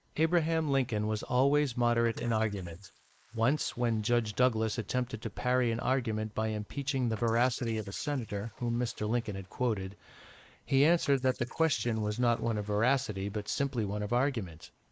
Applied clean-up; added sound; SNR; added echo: neural mask model Resemble Enhance denoiser.